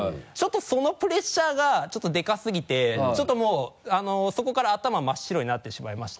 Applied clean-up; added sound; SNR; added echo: none; none; none; none.